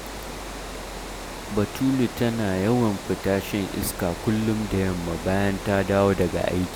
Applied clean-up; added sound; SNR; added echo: none; Water; 10 dB; none.